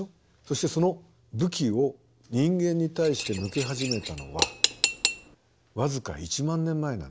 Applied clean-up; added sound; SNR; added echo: none; Cutlery, silverware / Dishes, pots, and pans; 2 dB; none.